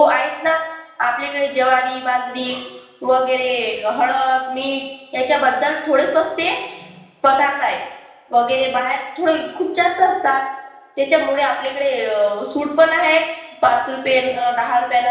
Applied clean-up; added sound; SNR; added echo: none; none; none; reverberation time 0.9 s.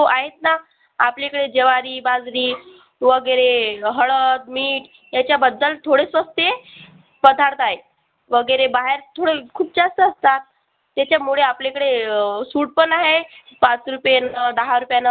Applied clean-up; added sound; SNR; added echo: none; none; none; none.